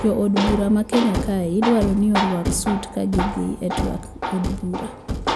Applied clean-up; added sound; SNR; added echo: none; Thump, thud + Tools; 4 dB; none.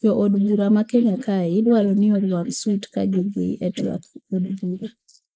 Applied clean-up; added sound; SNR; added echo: neural mask model Resemble Enhance denoiser.